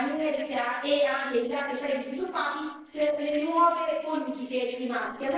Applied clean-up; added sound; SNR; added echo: neural separator model SepFormer DNS4.